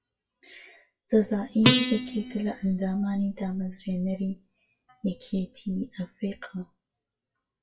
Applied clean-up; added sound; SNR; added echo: classical method WPE with log-MMSE.